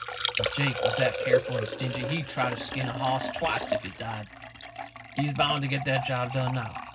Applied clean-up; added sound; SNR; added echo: none; Liquid; 1 dB; reverberation time 0.4 s.